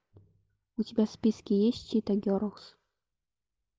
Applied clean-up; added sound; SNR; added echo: none; none; none; none.